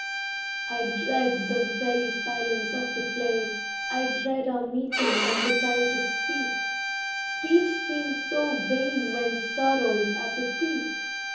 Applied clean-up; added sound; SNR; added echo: none; Bowed string instrument; 2 dB; reverberation time 0.7 s.